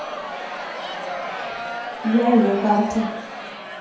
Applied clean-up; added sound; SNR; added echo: none; Crowd; 7 dB; reverberation time 0.9 s.